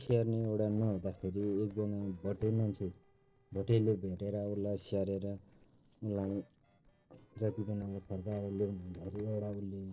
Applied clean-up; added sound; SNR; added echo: neural separator model SepFormer DNS4.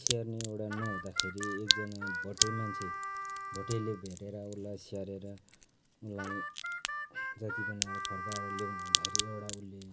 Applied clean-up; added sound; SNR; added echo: none; Harmonica + Crack; -4 dB; none.